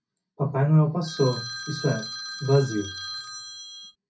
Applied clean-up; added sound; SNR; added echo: none; Telephone; 11 dB; reverberation time 0.3 s.